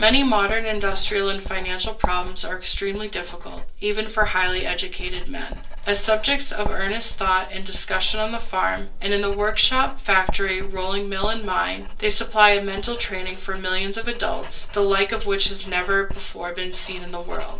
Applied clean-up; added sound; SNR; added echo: none; Writing; 1 dB; reverberation time 0.3 s.